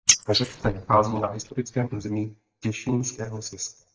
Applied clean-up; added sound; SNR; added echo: neural mask model DeepFilterNet 3.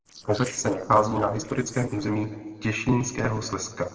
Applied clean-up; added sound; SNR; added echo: neural separator model SepFormer DNS4.